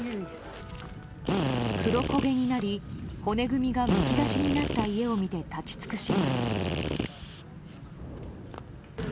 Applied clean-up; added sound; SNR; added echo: none; Drill; -1 dB; none.